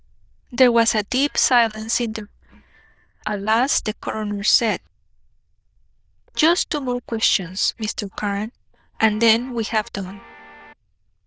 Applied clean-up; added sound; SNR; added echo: neural diffusion model UNIVERSE++.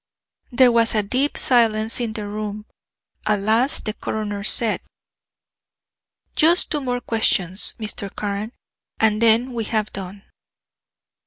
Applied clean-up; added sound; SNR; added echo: none; none; none; none.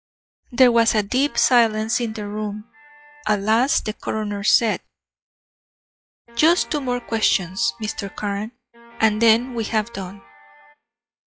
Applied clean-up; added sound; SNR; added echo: classical method log-MMSE.